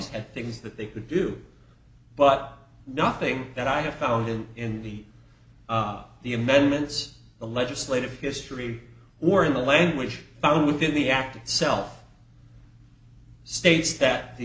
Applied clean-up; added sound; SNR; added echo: none; none; none; none.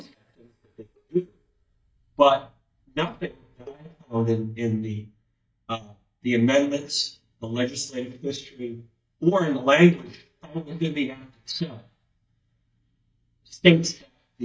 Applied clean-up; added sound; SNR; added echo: neural mask model DeepFilterNet 3.